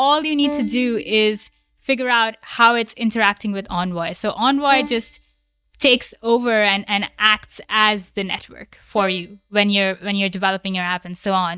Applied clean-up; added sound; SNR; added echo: neural mask model DeepFilterNet 3.